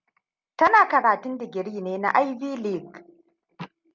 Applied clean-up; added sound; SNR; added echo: none; none; none; none.